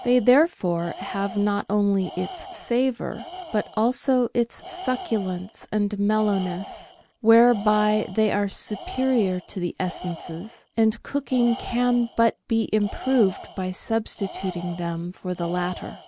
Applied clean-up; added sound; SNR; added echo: none; Tools; 16 dB; none.